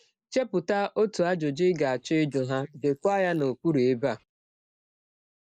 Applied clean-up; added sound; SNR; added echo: neural mask model Resemble Enhance denoiser.